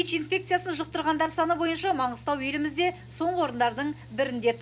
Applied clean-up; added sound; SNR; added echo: none; Mechanical fan; 19 dB; reverberation time 0.3 s.